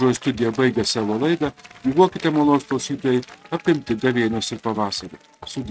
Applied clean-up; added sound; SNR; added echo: neural mask model RNNoise.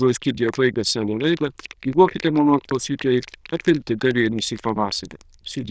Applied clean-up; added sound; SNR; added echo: neural diffusion model UNIVERSE++.